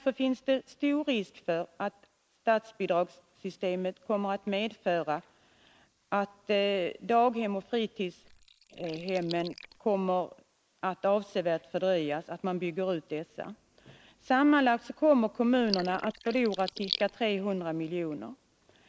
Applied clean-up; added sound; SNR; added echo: neural mask model Resemble Enhance denoiser.